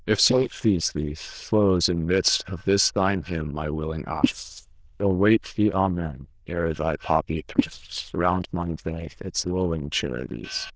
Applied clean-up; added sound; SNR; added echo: neural diffusion model UNIVERSE++.